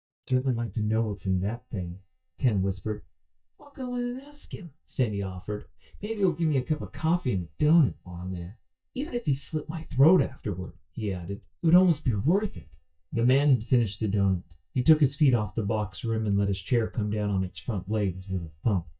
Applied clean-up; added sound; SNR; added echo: neural mask model DeepFilterNet 3.